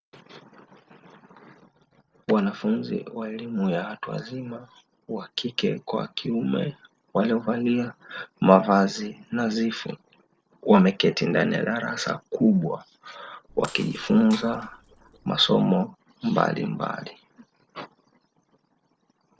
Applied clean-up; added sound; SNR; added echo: neural separator model SepFormer DNS4.